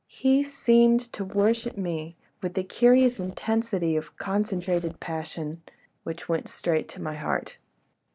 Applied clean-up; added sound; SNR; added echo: neural separator model SepFormer DNS4.